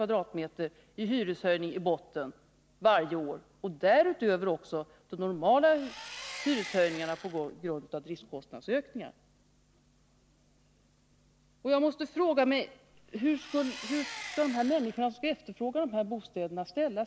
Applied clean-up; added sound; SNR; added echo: none; Engine; 13 dB; none.